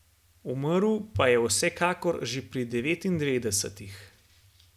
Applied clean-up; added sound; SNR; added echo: none; none; none; none.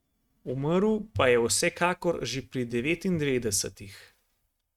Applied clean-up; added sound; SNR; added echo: neural mask model RNNoise.